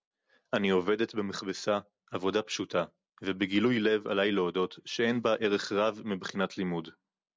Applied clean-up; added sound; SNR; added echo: none; none; none; none.